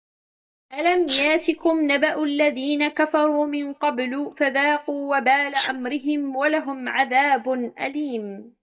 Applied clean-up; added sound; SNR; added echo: neural mask model DeepFilterNet 3.